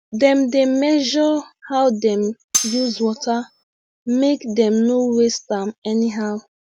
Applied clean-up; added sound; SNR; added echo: none; Cutlery, silverware; 7 dB; none.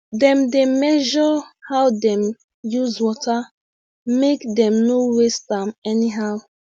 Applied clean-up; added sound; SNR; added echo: none; none; none; none.